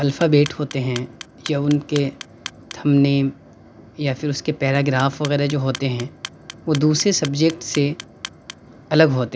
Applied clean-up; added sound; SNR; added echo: none; Clock; 18 dB; none.